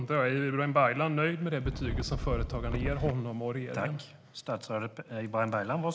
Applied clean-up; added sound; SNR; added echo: none; Wind; 2 dB; none.